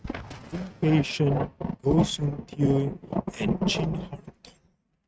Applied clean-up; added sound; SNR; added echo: neural mask model RNNoise.